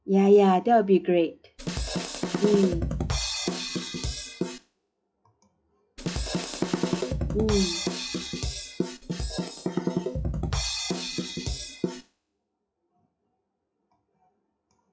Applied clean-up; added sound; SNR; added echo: classical method WPE with log-MMSE.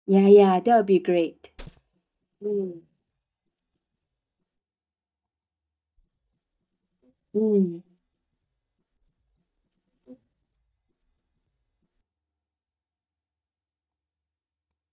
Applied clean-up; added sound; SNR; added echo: neural mask model DeepFilterNet 3.